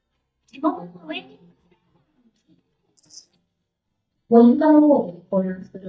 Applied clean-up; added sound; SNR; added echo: neural mask model DeepFilterNet 3.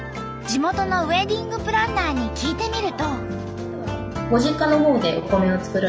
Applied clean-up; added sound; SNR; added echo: none; none; none; none.